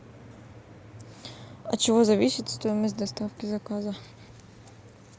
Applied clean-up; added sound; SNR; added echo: none; none; none; none.